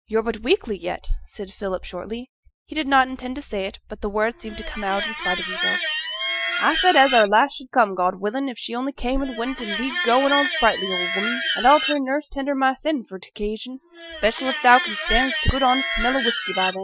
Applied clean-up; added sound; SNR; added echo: classical method Wiener filter.